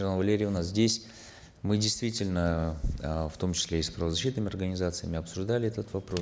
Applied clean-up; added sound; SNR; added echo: none; none; none; none.